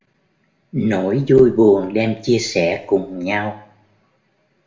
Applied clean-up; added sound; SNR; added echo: none; none; none; reverberation time 0.5 s.